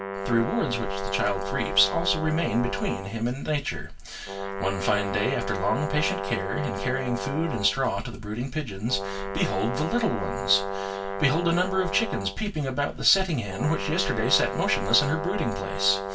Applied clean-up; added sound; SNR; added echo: none; Brass instrument; 6 dB; reverberation time 0.2 s.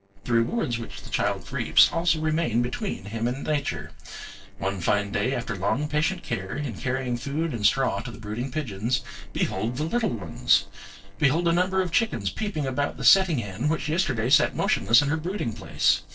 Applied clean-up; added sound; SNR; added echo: neural separator model SepFormer DNS4.